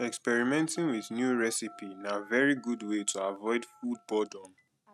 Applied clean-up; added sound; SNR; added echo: neural mask model RNNoise.